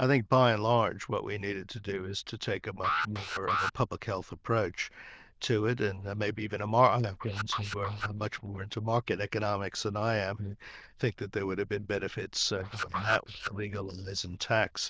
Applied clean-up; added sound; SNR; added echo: neural diffusion model UNIVERSE++.